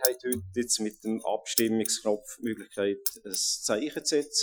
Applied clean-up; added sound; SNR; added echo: classical method Wiener filter.